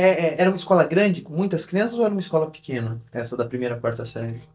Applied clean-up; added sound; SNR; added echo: neural mask model DeepFilterNet 3.